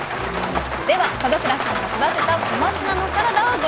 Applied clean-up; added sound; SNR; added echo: none; Rain; 2 dB; none.